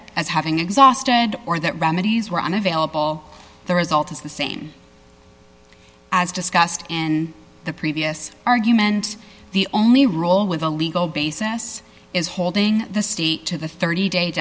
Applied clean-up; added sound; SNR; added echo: none; none; none; none.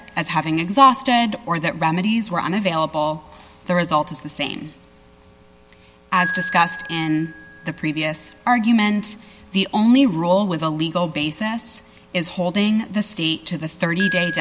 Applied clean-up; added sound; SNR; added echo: none; Piano; 15 dB; none.